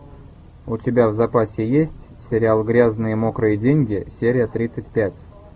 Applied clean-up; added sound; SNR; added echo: none; none; none; none.